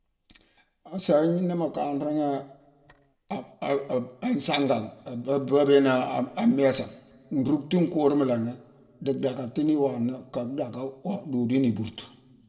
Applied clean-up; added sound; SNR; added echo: none; none; none; reverberation time 0.8 s.